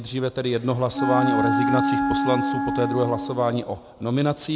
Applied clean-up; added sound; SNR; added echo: none; Wind instrument, woodwind instrument; 0 dB; none.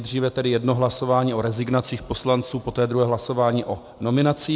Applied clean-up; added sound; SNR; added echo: none; none; none; none.